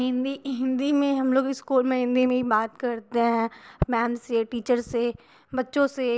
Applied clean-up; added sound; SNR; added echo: none; none; none; none.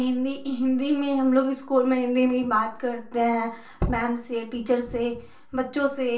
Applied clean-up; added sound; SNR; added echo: none; none; none; reverberation time 0.4 s.